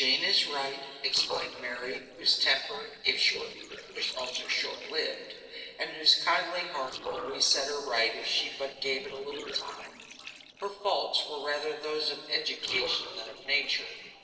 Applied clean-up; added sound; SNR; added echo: neural separator model SepFormer DNS4.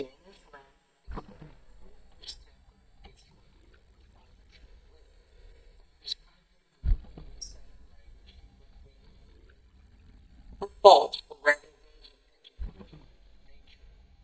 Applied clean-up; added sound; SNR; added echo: neural mask model DeepFilterNet 3.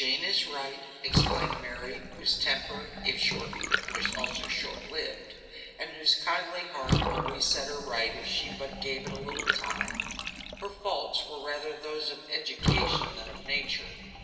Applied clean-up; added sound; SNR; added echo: none; Bathtub (filling or washing) / Water; 2 dB; reverberation time 2.5 s.